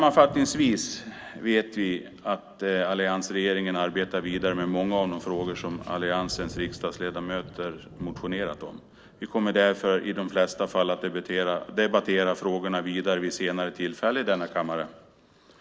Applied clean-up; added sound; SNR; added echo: none; Thunder; 20 dB; none.